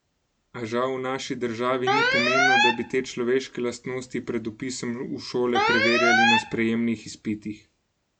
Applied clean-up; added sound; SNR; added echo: none; Alarm; -4 dB; none.